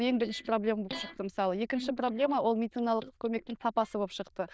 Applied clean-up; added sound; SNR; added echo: neural diffusion model UNIVERSE++.